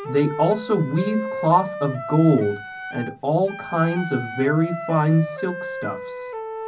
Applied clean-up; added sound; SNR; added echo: none; Wind instrument, woodwind instrument; 10 dB; reverberation time 0.4 s.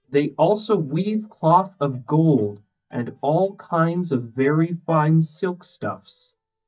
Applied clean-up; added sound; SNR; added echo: neural mask model DeepFilterNet 3.